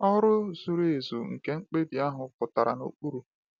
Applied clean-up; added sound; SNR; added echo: none; none; none; none.